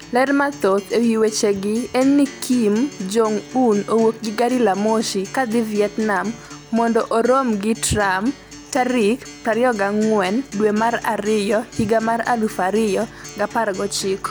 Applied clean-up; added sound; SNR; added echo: none; Acoustic guitar; 19 dB; none.